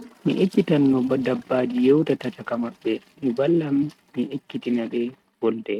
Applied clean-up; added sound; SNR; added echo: neural mask model RNNoise.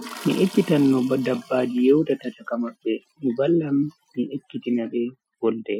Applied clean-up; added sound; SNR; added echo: classical method Wiener filter.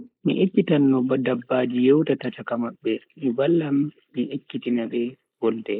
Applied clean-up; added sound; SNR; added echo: neural mask model Resemble Enhance denoiser.